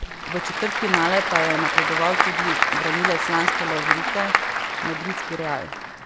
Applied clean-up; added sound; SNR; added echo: none; Applause / Crowd; -4 dB; none.